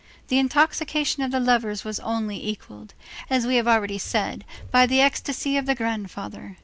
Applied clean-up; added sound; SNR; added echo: none; none; none; none.